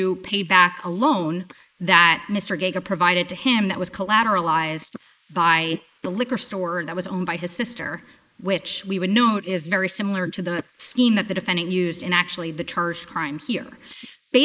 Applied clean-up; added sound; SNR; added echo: neural mask model Resemble Enhance denoiser.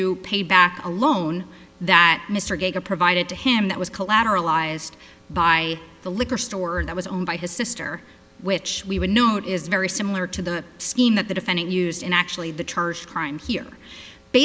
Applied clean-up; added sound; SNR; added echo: none; none; none; none.